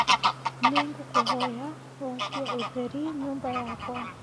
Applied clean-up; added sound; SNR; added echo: none; Bird vocalization, bird call, bird song / Fowl; -4 dB; none.